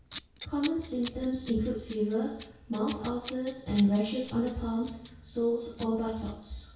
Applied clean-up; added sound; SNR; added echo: none; Scissors; 8 dB; reverberation time 0.6 s.